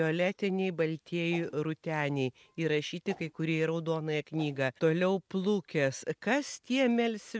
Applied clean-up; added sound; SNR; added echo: neural mask model RNNoise.